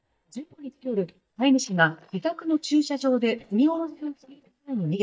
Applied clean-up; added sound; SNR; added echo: neural mask model DeepFilterNet 3.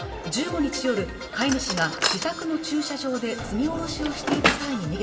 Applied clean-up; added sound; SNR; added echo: none; Drawer open or close; 4 dB; reverberation time 2.6 s.